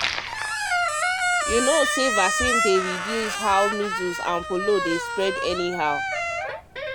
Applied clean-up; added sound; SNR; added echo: none; Squeak; 0 dB; none.